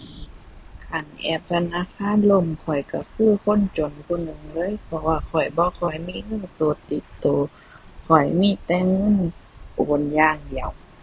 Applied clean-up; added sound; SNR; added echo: none; Fixed-wing aircraft, airplane; 18 dB; none.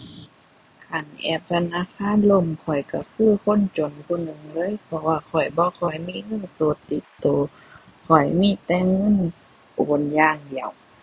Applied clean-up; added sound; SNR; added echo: none; none; none; none.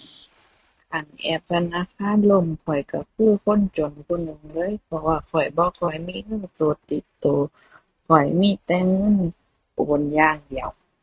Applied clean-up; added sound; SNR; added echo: neural mask model RNNoise.